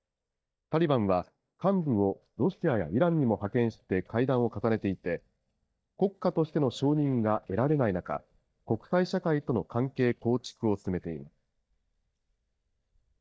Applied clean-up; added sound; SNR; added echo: neural mask model DeepFilterNet 3.